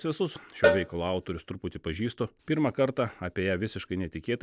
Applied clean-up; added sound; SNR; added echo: none; Cowbell; 0 dB; none.